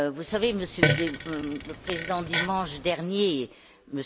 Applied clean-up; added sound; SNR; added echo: none; Fart; 0 dB; none.